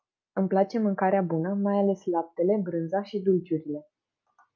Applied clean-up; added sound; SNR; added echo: none; none; none; none.